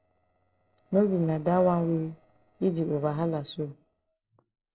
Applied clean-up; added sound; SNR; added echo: neural separator model SepFormer DNS4.